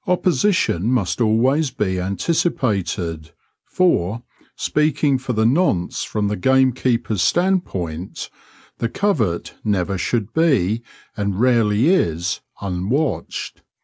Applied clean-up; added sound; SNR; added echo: none; none; none; none.